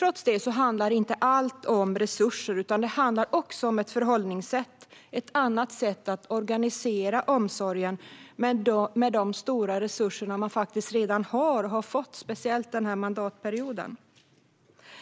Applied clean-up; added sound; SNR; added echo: none; none; none; none.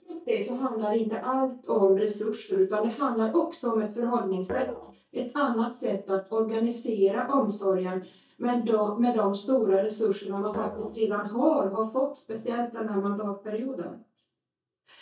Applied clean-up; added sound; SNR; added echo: neural mask model DeepFilterNet 3.